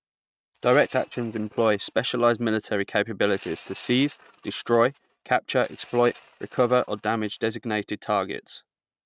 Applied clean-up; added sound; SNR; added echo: neural mask model RNNoise.